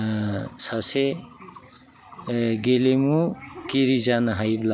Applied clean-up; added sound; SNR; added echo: none; none; none; none.